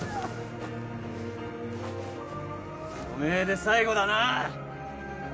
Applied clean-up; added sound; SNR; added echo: none; none; none; none.